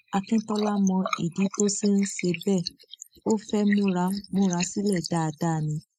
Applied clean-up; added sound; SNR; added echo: neural mask model Resemble Enhance denoiser.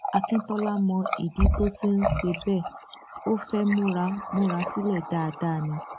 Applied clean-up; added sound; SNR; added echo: none; Water tap, faucet; 4 dB; none.